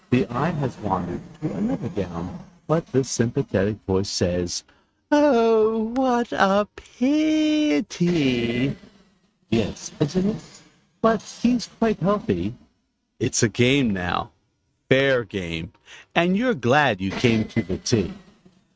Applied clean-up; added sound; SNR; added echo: neural mask model RNNoise.